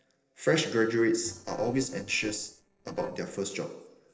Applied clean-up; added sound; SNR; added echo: neural separator model SepFormer DNS4.